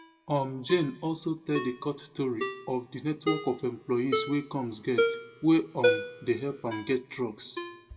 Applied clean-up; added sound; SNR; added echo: none; Ringtone; 4 dB; reverberation time 0.8 s.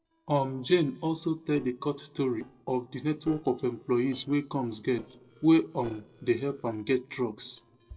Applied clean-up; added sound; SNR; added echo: neural separator model SepFormer DNS4.